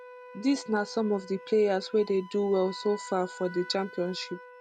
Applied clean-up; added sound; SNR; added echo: none; Wind instrument, woodwind instrument; 17 dB; none.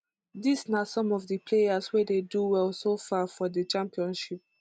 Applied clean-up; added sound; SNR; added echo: none; none; none; none.